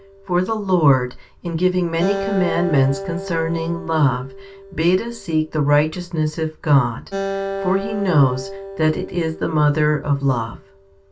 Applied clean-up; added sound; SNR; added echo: none; Acoustic guitar; 11 dB; reverberation time 0.2 s.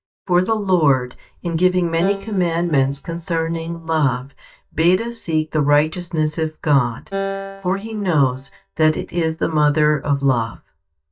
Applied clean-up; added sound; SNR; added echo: neural mask model DeepFilterNet 3.